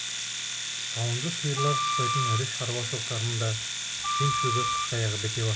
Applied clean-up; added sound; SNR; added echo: none; Domestic sounds, home sounds + Wind instrument, woodwind instrument; -1 dB; none.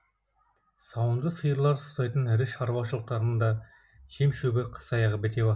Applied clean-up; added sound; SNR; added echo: none; none; none; none.